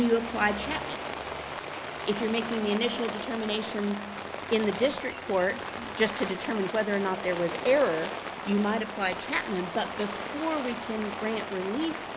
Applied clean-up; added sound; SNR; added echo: none; Rain; 6 dB; none.